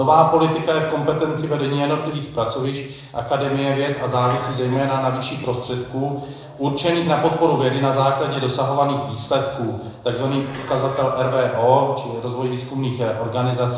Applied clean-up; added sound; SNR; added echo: neural separator model SepFormer DNS4.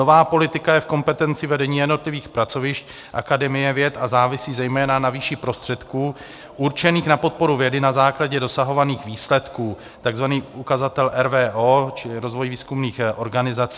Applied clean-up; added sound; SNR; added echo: none; none; none; none.